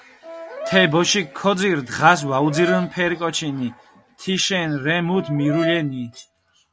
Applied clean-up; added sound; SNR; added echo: none; Brass instrument; 10 dB; none.